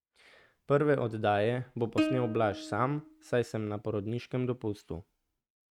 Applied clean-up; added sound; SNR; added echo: neural mask model RNNoise.